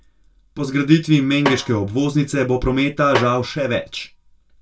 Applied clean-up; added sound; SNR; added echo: none; Snare drum; 10 dB; reverberation time 0.2 s.